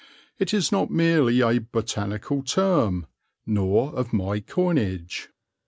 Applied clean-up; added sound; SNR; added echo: none; none; none; none.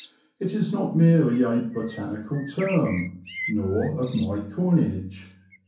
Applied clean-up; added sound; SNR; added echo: none; Bird; 17 dB; reverberation time 0.6 s.